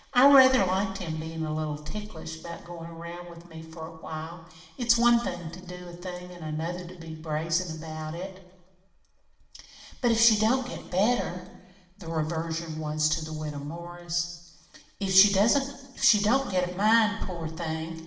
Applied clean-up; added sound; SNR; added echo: none; none; none; reverberation time 1.0 s.